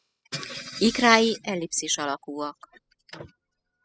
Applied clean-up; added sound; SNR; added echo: classical method spectral subtraction.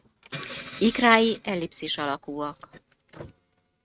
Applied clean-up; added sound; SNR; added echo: neural mask model RNNoise.